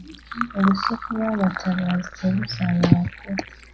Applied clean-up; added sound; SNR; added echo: none; Fill (with liquid); 10 dB; none.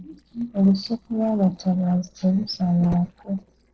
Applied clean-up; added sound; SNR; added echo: neural separator model SepFormer DNS4.